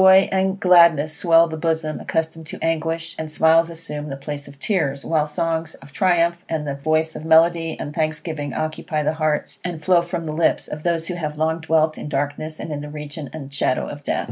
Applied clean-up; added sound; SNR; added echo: none; none; none; none.